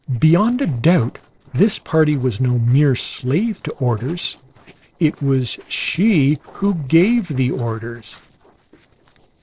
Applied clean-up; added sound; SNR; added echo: neural separator model SepFormer DNS4.